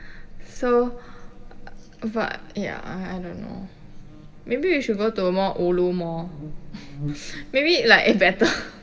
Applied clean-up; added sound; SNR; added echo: none; Buzz; 13 dB; reverberation time 2.9 s.